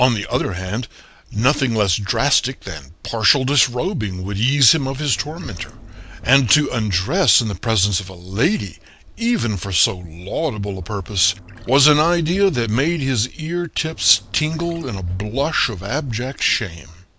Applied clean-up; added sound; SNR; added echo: none; Trickle, dribble / Chirp, tweet; 18 dB; none.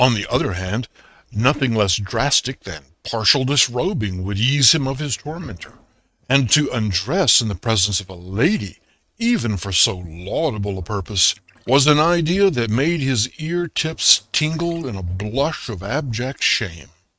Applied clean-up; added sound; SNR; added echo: neural mask model RNNoise.